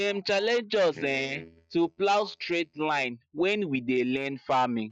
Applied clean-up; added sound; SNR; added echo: neural mask model DeepFilterNet 3.